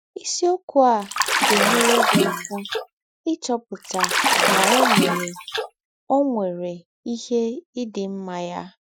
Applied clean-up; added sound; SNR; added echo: classical method Wiener filter.